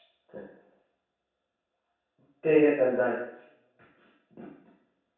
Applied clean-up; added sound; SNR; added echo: none; none; none; reverberation time 0.7 s.